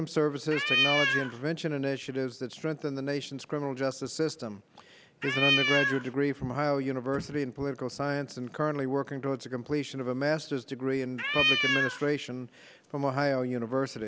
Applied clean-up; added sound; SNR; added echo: none; Cat; -4 dB; none.